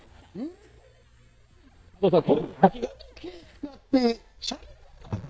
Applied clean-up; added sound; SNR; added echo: neural mask model DeepFilterNet 3.